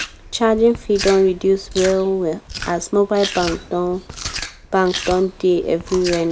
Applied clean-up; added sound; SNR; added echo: none; Chewing, mastication; 12 dB; none.